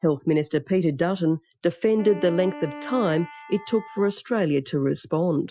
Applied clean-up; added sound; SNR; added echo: classical method Wiener filter.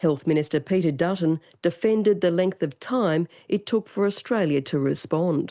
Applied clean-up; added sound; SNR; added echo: none; none; none; none.